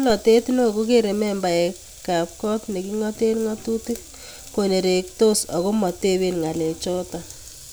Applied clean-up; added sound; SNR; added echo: none; none; none; none.